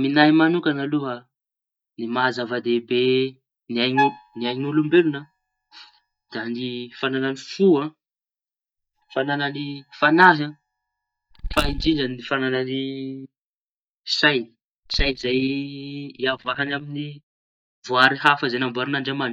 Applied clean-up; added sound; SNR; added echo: neural mask model DeepFilterNet 3.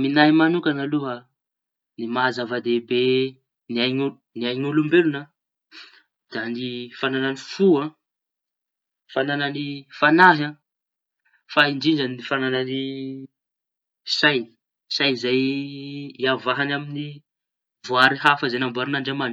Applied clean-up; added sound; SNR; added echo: none; none; none; none.